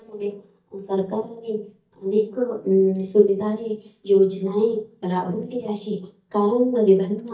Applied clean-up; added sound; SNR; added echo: neural mask model DeepFilterNet 3.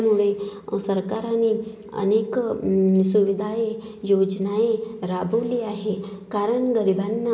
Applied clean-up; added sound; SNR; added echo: none; none; none; none.